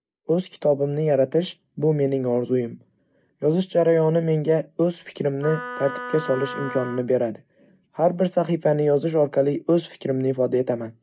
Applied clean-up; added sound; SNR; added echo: none; Wind instrument, woodwind instrument; 11 dB; none.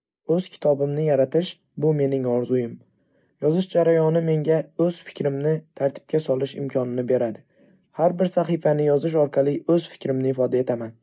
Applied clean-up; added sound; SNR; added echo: none; none; none; none.